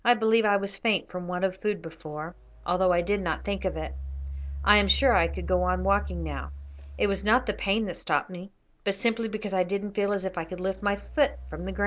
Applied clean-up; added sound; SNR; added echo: none; Engine; 10 dB; none.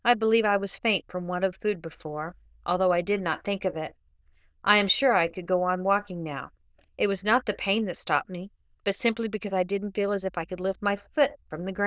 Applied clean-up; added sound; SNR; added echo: neural diffusion model UNIVERSE++.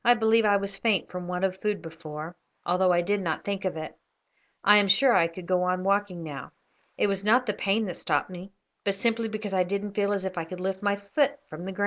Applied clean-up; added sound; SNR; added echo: neural mask model Resemble Enhance denoiser.